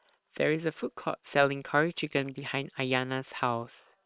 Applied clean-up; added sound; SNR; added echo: neural separator model SepFormer WHAM!.